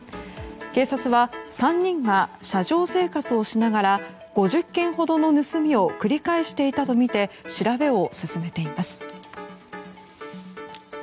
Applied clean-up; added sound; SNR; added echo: none; none; none; none.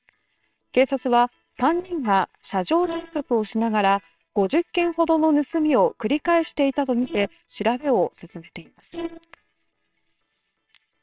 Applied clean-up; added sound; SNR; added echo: neural separator model SepFormer WHAMR!.